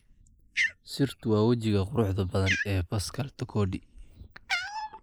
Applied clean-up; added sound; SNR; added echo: neural mask model Resemble Enhance denoiser.